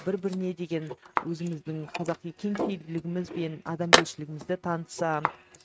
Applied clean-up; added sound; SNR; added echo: neural mask model RNNoise.